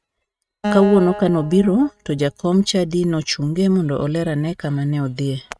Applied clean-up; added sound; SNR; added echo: neural mask model RNNoise.